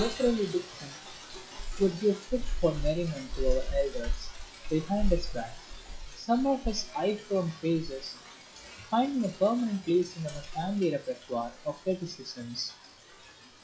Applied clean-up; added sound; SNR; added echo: classical method log-MMSE.